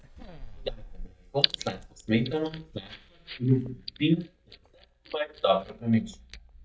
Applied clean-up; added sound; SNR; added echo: neural mask model DeepFilterNet 3.